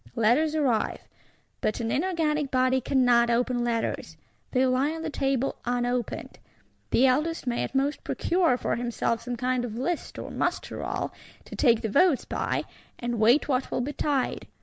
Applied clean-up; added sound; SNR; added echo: none; none; none; none.